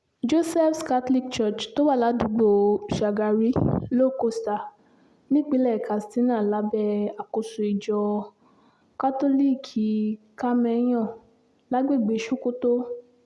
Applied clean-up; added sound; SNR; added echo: none; none; none; none.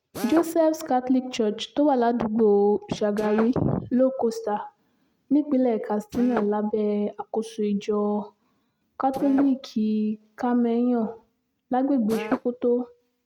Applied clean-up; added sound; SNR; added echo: neural mask model RNNoise.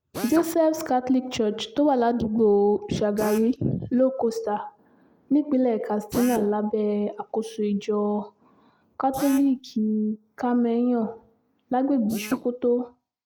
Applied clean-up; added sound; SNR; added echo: neural mask model Resemble Enhance denoiser.